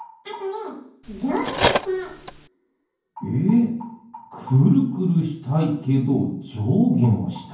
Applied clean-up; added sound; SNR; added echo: none; Cutlery, silverware; 3 dB; reverberation time 0.9 s.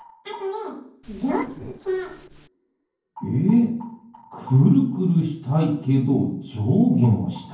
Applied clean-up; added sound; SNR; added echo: neural separator model SepFormer DNS4.